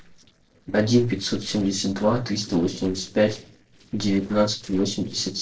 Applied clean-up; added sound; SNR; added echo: neural separator model SepFormer DNS4.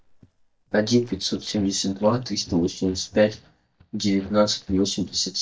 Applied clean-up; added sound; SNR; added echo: neural mask model DeepFilterNet 3.